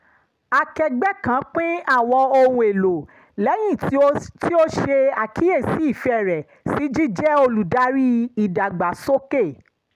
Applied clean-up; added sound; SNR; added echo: none; none; none; none.